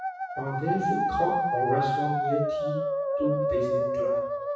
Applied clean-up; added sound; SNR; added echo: classical method WPE with log-MMSE.